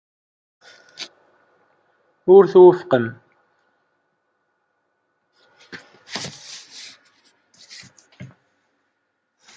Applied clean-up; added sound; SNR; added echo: none; none; none; none.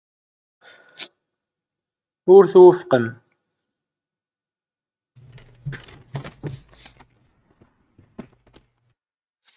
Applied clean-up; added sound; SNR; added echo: neural mask model RNNoise.